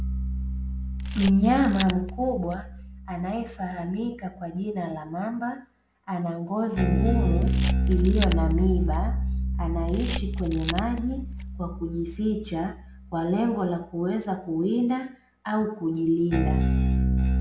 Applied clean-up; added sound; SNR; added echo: none; Bass guitar + Camera; 0 dB; none.